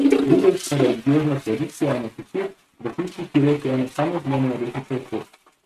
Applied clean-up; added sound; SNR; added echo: neural mask model RNNoise.